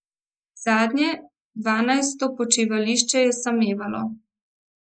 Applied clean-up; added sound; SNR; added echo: neural mask model Resemble Enhance denoiser.